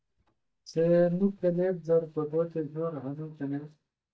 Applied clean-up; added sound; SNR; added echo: neural mask model DeepFilterNet 3.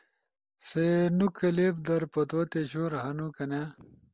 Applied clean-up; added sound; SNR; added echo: none; none; none; none.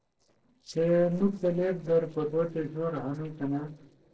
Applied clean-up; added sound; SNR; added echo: neural separator model SepFormer DNS4.